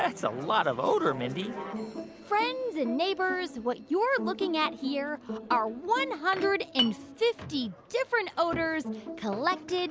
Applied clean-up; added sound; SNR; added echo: none; none; none; none.